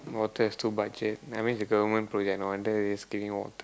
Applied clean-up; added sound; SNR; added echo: none; none; none; none.